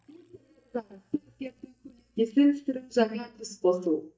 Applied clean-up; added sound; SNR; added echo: neural mask model DeepFilterNet 3.